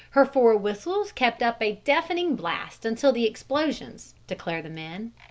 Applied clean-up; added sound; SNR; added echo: none; none; none; none.